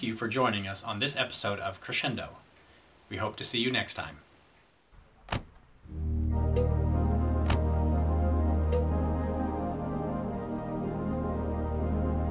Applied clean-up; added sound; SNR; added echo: none; Car + Cowbell; 11 dB; none.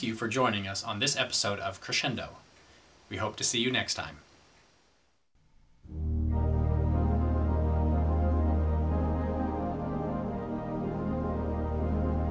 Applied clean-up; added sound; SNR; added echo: none; none; none; none.